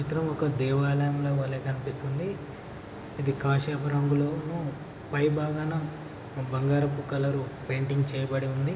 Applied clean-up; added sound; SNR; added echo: none; none; none; none.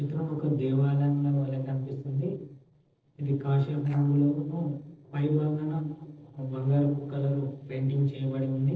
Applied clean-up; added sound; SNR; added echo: neural separator model SepFormer DNS4.